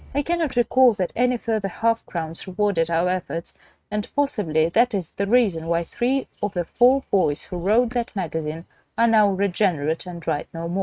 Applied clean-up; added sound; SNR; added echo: neural mask model RNNoise.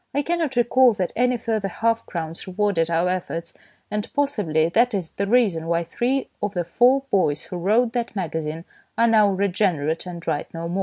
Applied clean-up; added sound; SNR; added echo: none; none; none; none.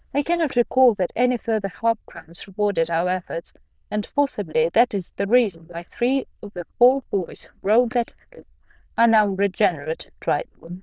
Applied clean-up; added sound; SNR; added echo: neural diffusion model UNIVERSE++.